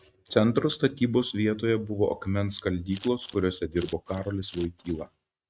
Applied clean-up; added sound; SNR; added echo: neural mask model RNNoise.